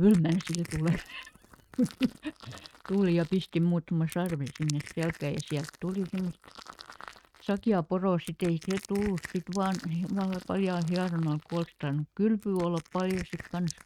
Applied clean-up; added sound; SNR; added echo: neural mask model RNNoise.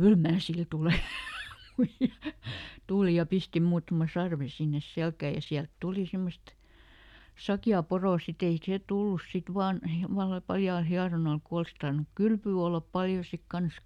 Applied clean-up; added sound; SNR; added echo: none; none; none; none.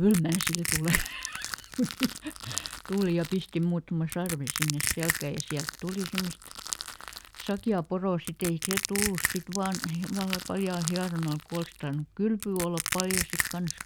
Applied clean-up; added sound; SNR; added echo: none; Crushing; 5 dB; none.